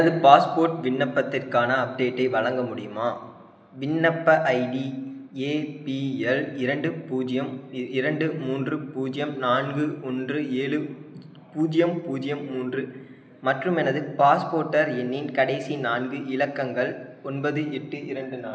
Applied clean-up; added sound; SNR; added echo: none; none; none; none.